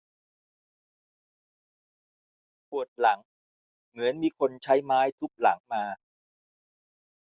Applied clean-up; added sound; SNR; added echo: none; none; none; none.